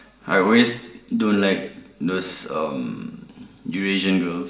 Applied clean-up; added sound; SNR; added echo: none; none; none; reverberation time 0.8 s.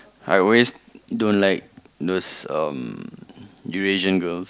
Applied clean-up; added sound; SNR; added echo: none; none; none; none.